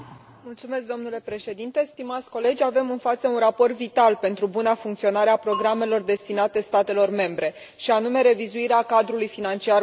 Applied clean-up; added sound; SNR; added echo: none; Bell / Percussion; 17 dB; none.